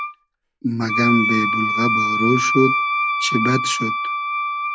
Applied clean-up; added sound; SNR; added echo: none; Wind instrument, woodwind instrument; -1 dB; none.